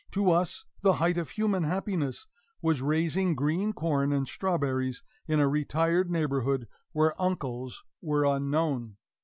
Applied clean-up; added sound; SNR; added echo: none; none; none; none.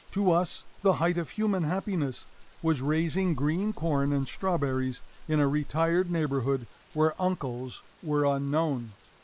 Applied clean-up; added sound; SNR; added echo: none; Rain; 15 dB; none.